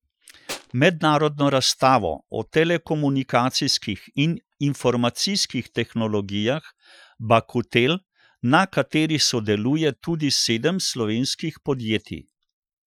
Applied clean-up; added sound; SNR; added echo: classical method Wiener filter.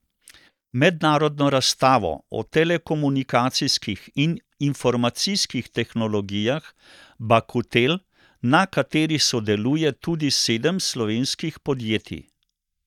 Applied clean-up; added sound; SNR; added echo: neural mask model DeepFilterNet 3.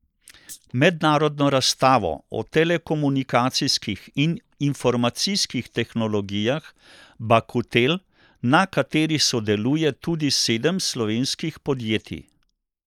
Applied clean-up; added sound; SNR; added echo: neural mask model Resemble Enhance denoiser.